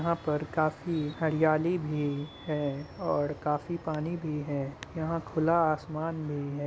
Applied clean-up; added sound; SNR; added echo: none; none; none; none.